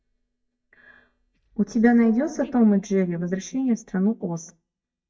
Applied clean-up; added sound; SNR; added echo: neural mask model DeepFilterNet 3.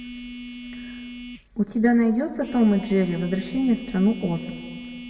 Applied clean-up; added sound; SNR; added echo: none; Telephone; 14 dB; reverberation time 1.5 s.